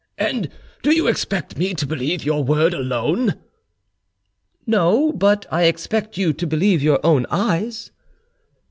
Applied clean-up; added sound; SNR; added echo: none; none; none; none.